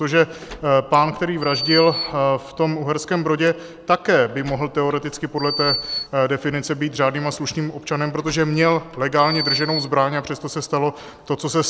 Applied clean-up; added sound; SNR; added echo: none; Door; 11 dB; none.